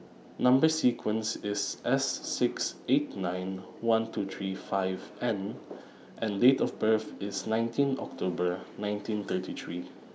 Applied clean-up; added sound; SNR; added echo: none; none; none; none.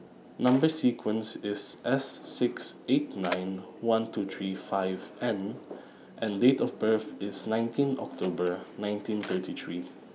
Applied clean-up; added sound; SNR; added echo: none; Mechanisms; 18 dB; none.